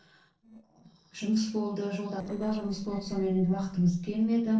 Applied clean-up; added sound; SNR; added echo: neural separator model SepFormer DNS4.